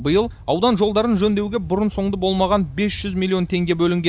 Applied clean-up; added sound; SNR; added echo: none; none; none; none.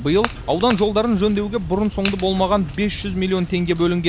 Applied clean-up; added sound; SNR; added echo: none; Crack / Crackle; 14 dB; none.